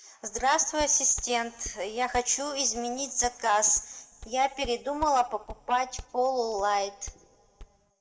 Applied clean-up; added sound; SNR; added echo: none; Walk, footsteps; 19 dB; reverberation time 1.9 s.